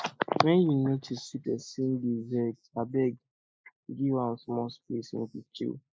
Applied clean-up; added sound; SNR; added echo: neural mask model Resemble Enhance denoiser.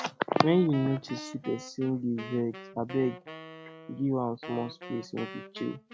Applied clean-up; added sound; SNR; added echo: none; Wind instrument, woodwind instrument; 14 dB; none.